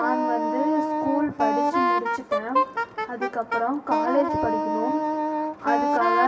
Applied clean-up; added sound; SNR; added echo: none; Wind instrument, woodwind instrument; -3 dB; reverberation time 0.7 s.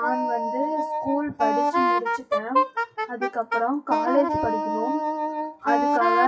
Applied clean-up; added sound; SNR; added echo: classical method WPE with log-MMSE.